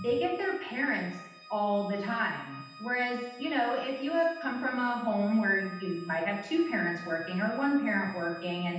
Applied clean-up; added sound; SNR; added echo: none; Organ; 19 dB; reverberation time 0.8 s.